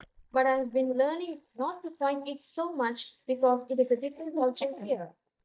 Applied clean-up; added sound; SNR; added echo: neural mask model DeepFilterNet 3.